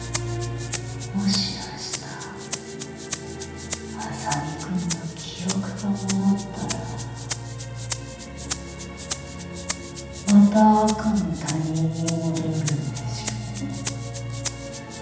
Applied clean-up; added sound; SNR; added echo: none; Rattle (instrument); 11 dB; reverberation time 0.8 s.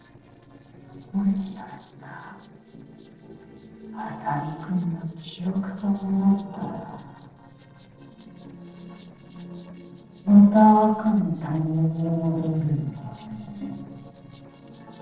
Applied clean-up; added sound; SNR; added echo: neural separator model SepFormer DNS4.